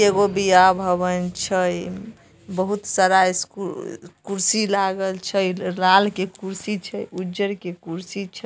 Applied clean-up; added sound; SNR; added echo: none; none; none; none.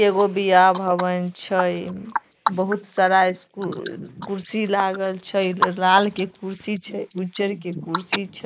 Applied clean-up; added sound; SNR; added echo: neural mask model Resemble Enhance denoiser.